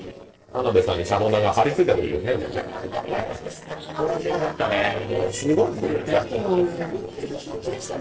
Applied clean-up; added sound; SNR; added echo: neural separator model SepFormer DNS4.